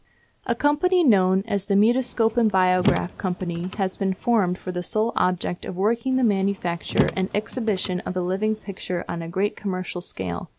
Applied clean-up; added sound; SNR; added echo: none; Car; 9 dB; none.